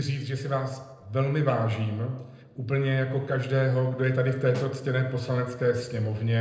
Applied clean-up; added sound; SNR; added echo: neural separator model SepFormer DNS4.